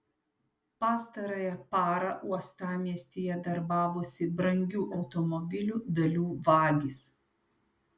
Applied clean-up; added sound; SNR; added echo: none; none; none; none.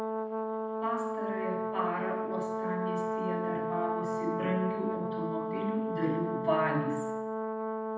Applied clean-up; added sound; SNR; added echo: none; Brass instrument; -1 dB; reverberation time 0.8 s.